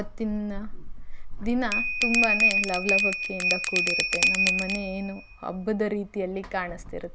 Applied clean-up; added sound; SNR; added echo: none; Bell; -3 dB; none.